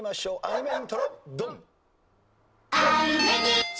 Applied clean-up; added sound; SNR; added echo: none; Bark; 8 dB; none.